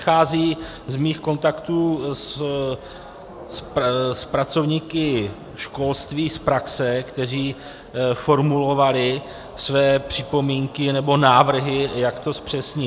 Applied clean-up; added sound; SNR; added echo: none; none; none; none.